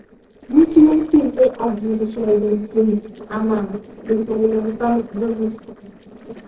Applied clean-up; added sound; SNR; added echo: neural separator model SepFormer DNS4.